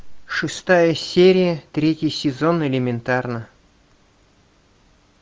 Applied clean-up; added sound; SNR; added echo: none; none; none; none.